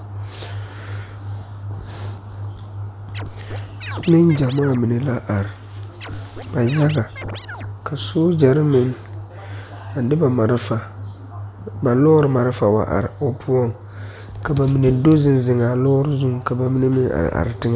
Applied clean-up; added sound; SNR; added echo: none; Scratching (performance technique); 16 dB; none.